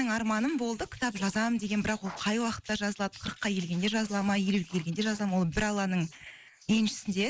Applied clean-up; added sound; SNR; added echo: neural mask model Resemble Enhance denoiser.